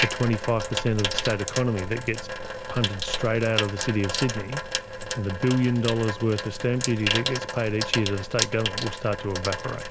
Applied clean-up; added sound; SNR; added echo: none; Sink (filling or washing) / Water tap, faucet; 4 dB; none.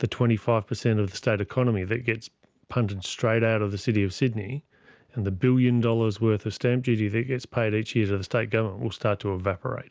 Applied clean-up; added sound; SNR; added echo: none; none; none; none.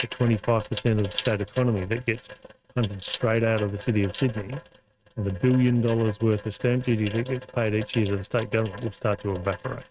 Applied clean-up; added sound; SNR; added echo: neural mask model RNNoise.